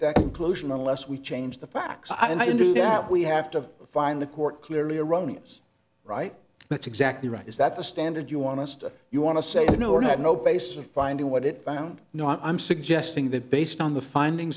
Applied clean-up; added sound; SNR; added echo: none; Knock / Wood; 7 dB; none.